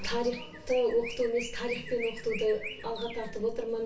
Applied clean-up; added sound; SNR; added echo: none; Chirp, tweet; 13 dB; reverberation time 0.3 s.